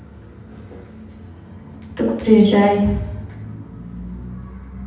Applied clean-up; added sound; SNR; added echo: none; none; none; reverberation time 0.9 s.